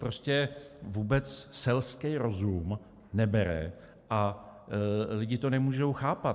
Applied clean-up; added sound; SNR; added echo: none; none; none; none.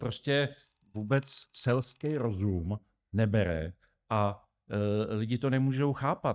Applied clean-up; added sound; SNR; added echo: neural mask model DeepFilterNet 3.